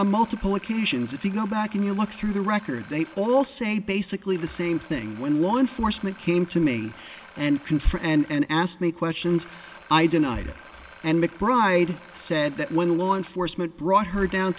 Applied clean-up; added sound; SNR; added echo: none; Alarm; 20 dB; none.